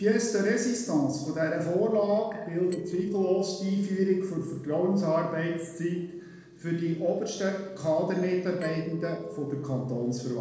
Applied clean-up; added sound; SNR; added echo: neural separator model SepFormer DNS4.